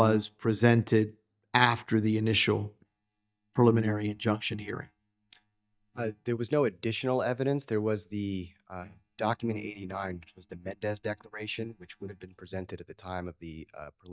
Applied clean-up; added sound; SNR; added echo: neural mask model DeepFilterNet 3.